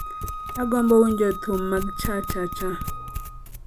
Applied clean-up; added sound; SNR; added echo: none; Wind instrument, woodwind instrument + Domestic sounds, home sounds; 7 dB; none.